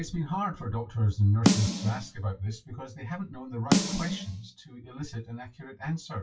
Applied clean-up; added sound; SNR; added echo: classical method WPE with log-MMSE.